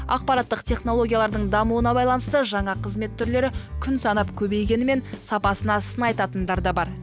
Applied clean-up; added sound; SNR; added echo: none; none; none; none.